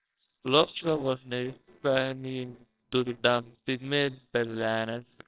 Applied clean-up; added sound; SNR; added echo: neural separator model SepFormer WHAMR!.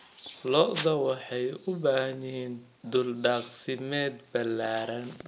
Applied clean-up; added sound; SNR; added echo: none; none; none; none.